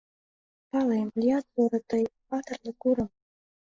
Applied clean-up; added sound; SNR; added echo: neural mask model Resemble Enhance denoiser.